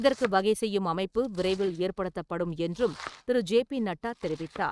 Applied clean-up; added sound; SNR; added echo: neural mask model RNNoise.